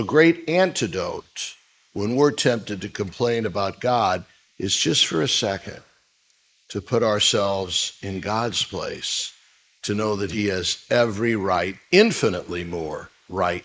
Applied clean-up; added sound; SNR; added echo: neural mask model Resemble Enhance denoiser.